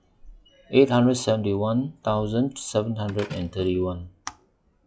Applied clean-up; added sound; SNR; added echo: classical method log-MMSE.